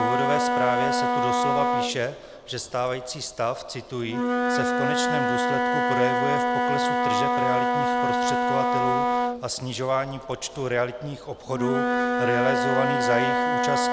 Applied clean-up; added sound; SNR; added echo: none; Wind instrument, woodwind instrument; -5 dB; none.